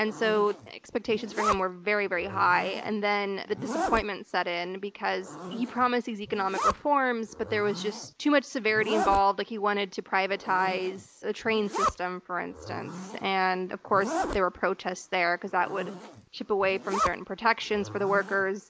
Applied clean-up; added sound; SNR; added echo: none; Zipper (clothing); 8 dB; none.